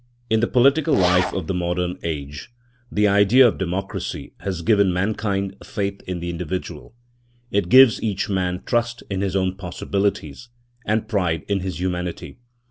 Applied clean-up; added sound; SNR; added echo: none; Zipper (clothing); 6 dB; none.